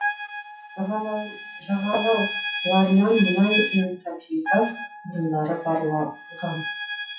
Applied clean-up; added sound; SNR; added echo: classical method WPE with log-MMSE.